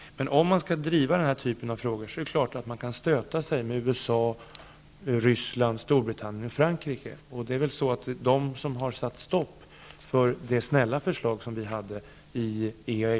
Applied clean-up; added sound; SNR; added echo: none; none; none; none.